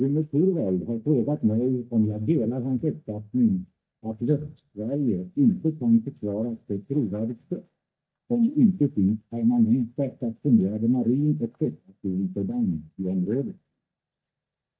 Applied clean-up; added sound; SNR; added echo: neural mask model DeepFilterNet 3.